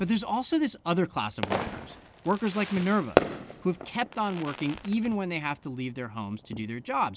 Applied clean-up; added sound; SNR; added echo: none; Fireworks; 5 dB; none.